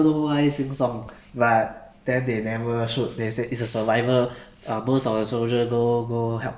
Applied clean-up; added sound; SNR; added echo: none; none; none; none.